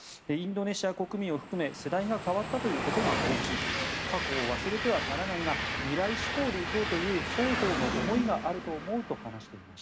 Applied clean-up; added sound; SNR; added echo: none; Train; 2 dB; reverberation time 0.5 s.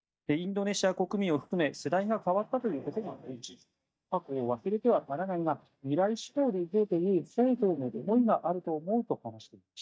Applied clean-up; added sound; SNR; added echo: neural mask model DeepFilterNet 3.